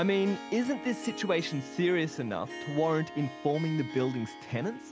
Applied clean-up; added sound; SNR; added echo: none; Harp; 12 dB; none.